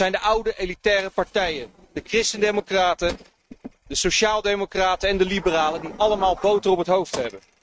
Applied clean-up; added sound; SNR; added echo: neural mask model RNNoise.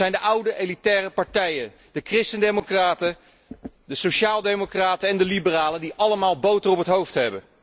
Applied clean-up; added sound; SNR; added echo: none; none; none; none.